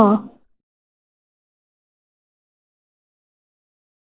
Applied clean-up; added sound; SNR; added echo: neural mask model Resemble Enhance denoiser.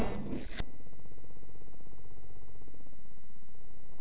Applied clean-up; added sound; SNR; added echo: neural separator model SepFormer DNS4.